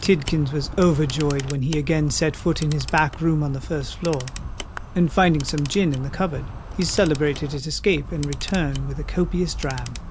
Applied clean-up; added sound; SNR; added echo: none; Insect + Camera; 9 dB; none.